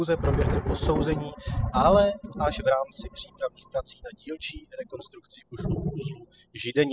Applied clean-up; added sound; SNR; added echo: classical method spectral subtraction.